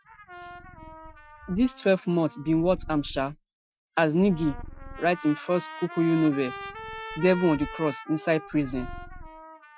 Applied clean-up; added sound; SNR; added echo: classical method Wiener filter.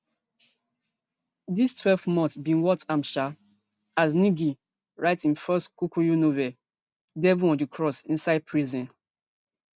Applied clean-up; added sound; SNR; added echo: none; none; none; none.